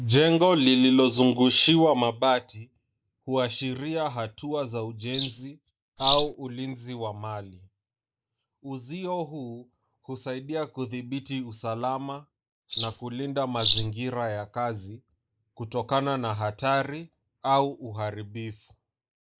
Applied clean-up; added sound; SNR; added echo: neural mask model Resemble Enhance denoiser.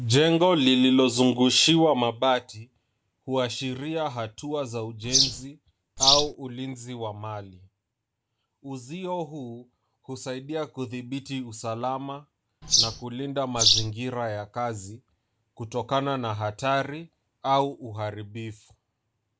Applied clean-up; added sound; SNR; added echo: none; Bird vocalization, bird call, bird song; -2 dB; none.